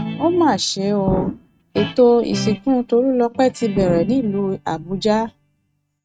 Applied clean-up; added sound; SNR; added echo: neural mask model RNNoise.